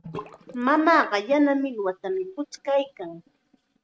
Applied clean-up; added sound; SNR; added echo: neural mask model RNNoise.